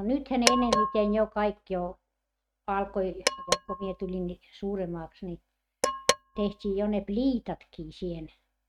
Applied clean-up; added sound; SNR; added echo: neural mask model RNNoise.